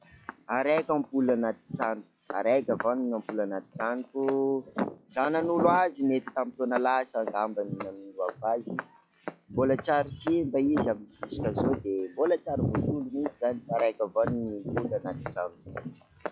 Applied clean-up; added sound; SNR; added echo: classical method log-MMSE.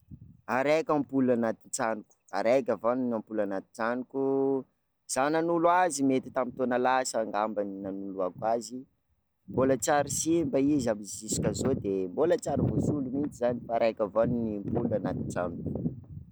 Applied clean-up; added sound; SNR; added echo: none; none; none; none.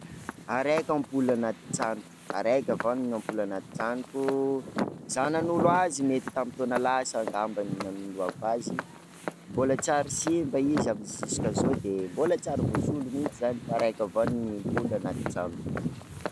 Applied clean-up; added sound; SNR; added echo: none; Walk, footsteps; 8 dB; none.